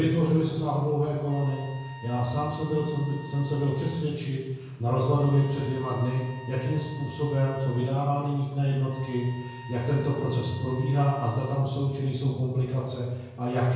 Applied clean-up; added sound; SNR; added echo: none; Trumpet; 19 dB; reverberation time 1.0 s.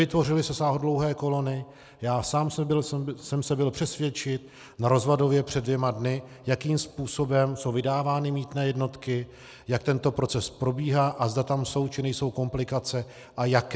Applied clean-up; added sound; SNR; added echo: none; none; none; none.